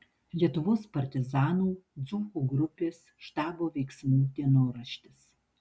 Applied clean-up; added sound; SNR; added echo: none; none; none; none.